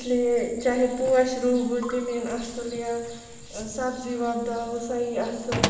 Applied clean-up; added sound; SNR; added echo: none; Drawer open or close; 11 dB; reverberation time 1.3 s.